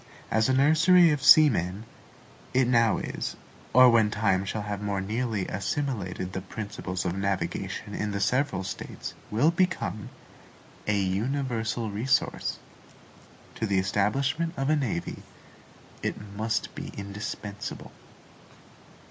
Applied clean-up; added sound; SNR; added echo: none; none; none; none.